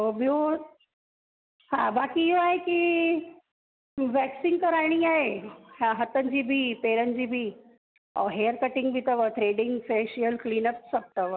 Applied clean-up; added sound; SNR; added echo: none; none; none; none.